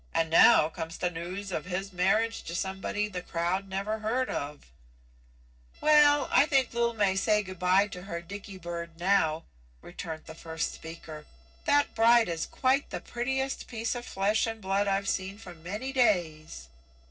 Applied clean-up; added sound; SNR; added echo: neural separator model SepFormer DNS4.